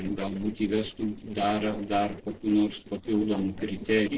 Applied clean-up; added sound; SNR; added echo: neural separator model SepFormer DNS4.